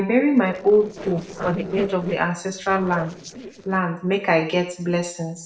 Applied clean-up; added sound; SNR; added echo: neural separator model SepFormer DNS4.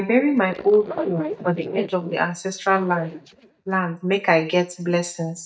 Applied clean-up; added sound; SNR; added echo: neural mask model DeepFilterNet 3.